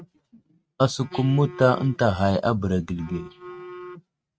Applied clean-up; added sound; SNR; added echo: neural mask model RNNoise.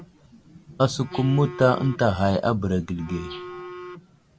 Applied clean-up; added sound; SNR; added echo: none; Telephone; 15 dB; none.